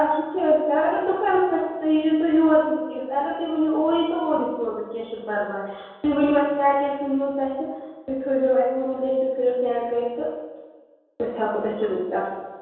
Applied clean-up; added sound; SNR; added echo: none; none; none; reverberation time 1.2 s.